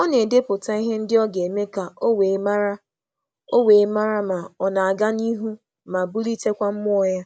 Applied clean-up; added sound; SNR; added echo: none; none; none; none.